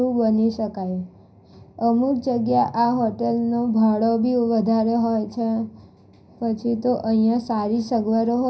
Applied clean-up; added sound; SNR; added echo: none; none; none; reverberation time 0.4 s.